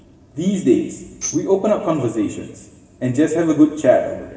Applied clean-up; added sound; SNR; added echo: none; Tambourine; 15 dB; reverberation time 1.2 s.